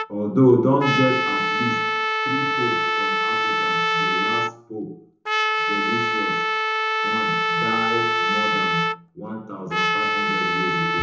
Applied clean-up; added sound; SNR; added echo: none; Trumpet; -3 dB; reverberation time 0.6 s.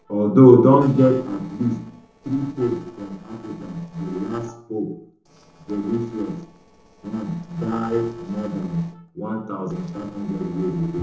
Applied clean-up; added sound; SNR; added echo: neural separator model SepFormer DNS4.